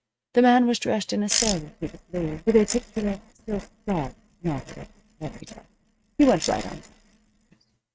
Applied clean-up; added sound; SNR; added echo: neural mask model RNNoise.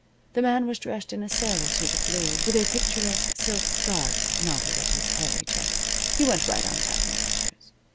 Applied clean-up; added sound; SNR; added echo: none; Bicycle; -5 dB; none.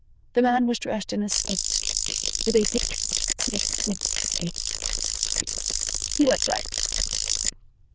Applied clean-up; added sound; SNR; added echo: neural diffusion model UNIVERSE++.